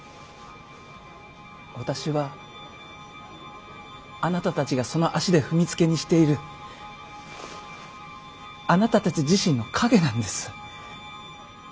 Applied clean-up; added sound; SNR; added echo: none; none; none; none.